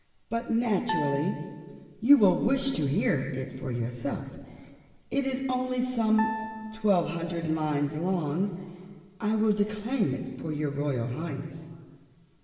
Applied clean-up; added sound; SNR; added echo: none; Piano; 8 dB; reverberation time 1.9 s.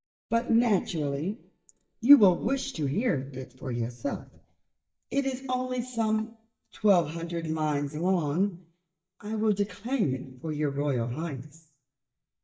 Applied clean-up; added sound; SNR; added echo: neural mask model DeepFilterNet 3.